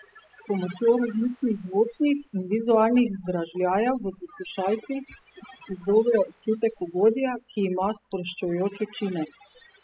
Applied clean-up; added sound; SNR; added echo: classical method spectral subtraction.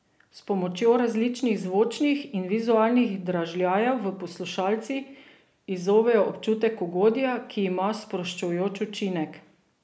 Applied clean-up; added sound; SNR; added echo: none; none; none; none.